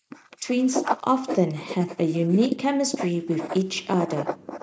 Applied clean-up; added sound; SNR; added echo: neural mask model Resemble Enhance denoiser.